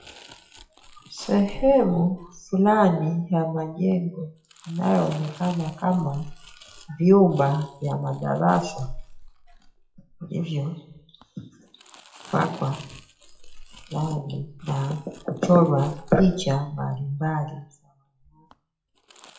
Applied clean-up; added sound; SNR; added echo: classical method WPE with log-MMSE.